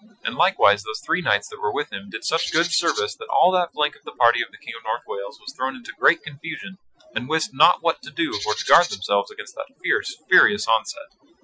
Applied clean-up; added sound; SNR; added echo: classical method Wiener filter.